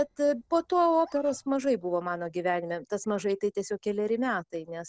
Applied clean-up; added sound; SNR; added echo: neural separator model SepFormer DNS4.